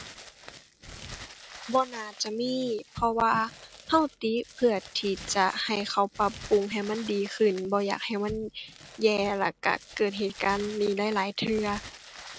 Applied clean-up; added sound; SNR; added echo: none; Crumpling, crinkling; 17 dB; none.